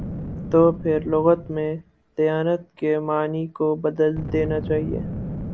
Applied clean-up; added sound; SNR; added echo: none; Boom; 11 dB; none.